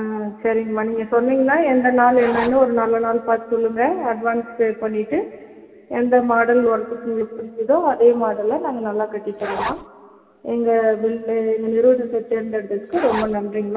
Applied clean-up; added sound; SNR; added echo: none; Zipper (clothing); 9 dB; reverberation time 2.5 s.